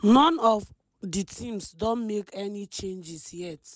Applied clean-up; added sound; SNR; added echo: none; none; none; none.